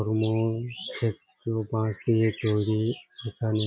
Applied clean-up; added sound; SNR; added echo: none; none; none; none.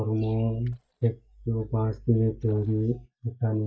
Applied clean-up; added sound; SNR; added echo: neural mask model DeepFilterNet 3.